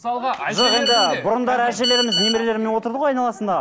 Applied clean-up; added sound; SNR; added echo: none; Telephone; 3 dB; none.